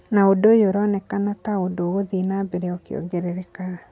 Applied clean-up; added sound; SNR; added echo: none; none; none; none.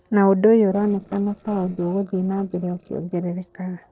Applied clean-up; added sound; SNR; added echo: neural separator model SepFormer DNS4.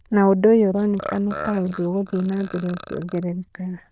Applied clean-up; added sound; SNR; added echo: neural diffusion model UNIVERSE++.